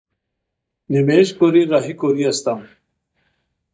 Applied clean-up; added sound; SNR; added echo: neural mask model DeepFilterNet 3.